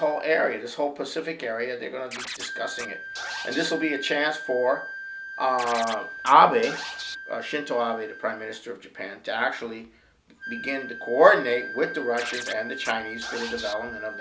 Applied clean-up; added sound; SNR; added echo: none; Wind instrument, woodwind instrument + Scratching (performance technique); 11 dB; none.